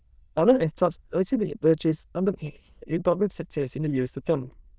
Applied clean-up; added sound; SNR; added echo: neural diffusion model UNIVERSE++.